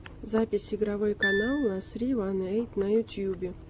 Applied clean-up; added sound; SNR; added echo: none; Piano; 5 dB; none.